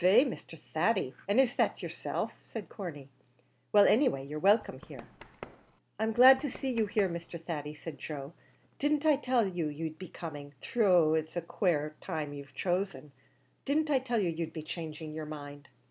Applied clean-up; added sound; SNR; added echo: none; Run; 19 dB; none.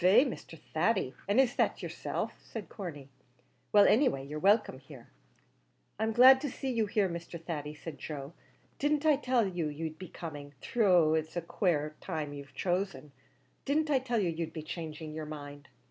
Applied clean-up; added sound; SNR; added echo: none; none; none; none.